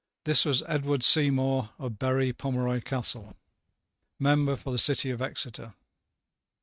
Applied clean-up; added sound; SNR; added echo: neural mask model RNNoise.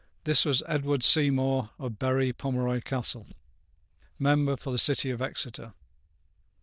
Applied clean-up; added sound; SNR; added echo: neural diffusion model UNIVERSE++.